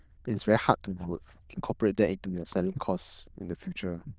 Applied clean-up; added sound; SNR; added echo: neural diffusion model UNIVERSE++.